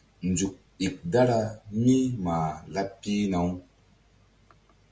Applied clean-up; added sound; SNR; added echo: none; none; none; none.